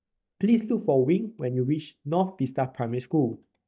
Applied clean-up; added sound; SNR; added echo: neural mask model DeepFilterNet 3.